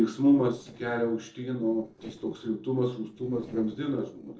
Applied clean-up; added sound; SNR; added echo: neural separator model SepFormer DNS4.